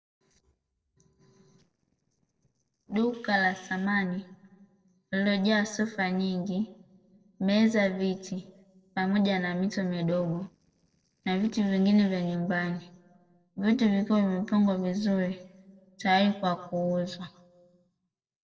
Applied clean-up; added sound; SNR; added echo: neural separator model SepFormer DNS4.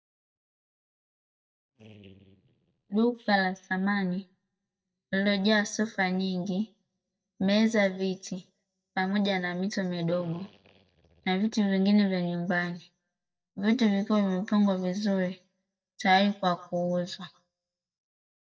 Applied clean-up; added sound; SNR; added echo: neural mask model DeepFilterNet 3.